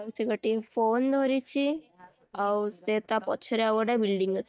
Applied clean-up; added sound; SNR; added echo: neural mask model DeepFilterNet 3.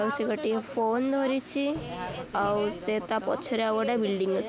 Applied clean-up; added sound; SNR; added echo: none; Knock; 19 dB; none.